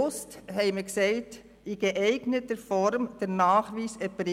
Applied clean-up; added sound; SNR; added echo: none; none; none; none.